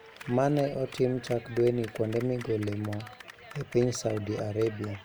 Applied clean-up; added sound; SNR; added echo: none; Clapping; 18 dB; none.